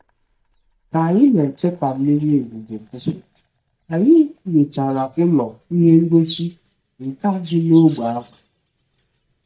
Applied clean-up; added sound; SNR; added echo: neural mask model DeepFilterNet 3.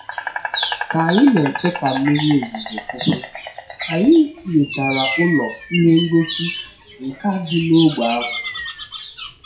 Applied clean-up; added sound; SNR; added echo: classical method WPE with log-MMSE.